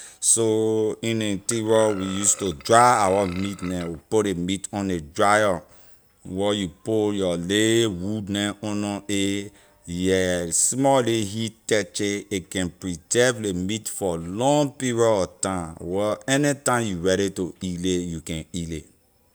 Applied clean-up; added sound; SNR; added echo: none; Burping, eructation; 18 dB; none.